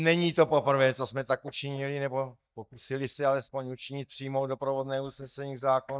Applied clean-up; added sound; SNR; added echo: neural mask model DeepFilterNet 3.